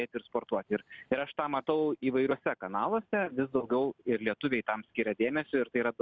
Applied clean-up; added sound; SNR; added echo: none; none; none; none.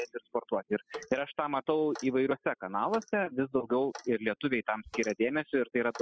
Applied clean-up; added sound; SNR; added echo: classical method spectral subtraction.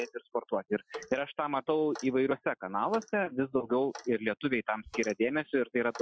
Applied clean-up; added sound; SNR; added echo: classical method Wiener filter.